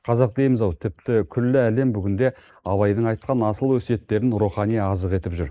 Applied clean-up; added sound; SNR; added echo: neural mask model Resemble Enhance denoiser.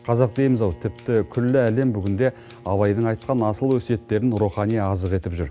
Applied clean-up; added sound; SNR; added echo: none; Bowed string instrument + Scissors; 20 dB; none.